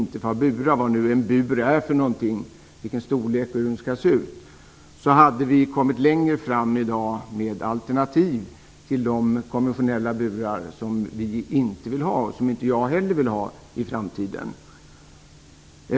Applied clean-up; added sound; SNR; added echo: none; none; none; none.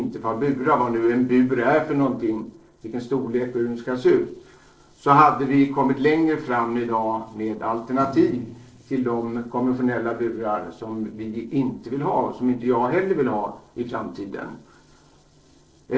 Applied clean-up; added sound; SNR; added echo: neural separator model SepFormer DNS4.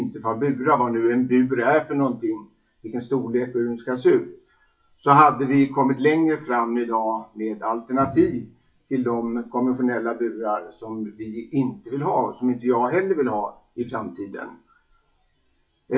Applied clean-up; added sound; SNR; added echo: classical method WPE with log-MMSE.